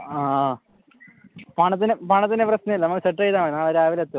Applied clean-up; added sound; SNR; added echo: none; none; none; none.